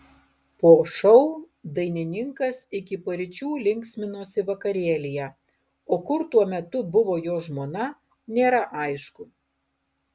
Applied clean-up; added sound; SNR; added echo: none; none; none; none.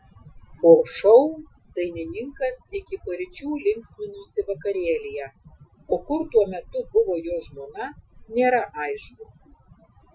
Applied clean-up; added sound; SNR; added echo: classical method Wiener filter.